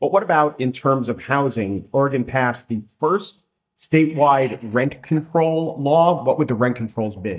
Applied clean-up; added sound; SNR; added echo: neural mask model DeepFilterNet 3.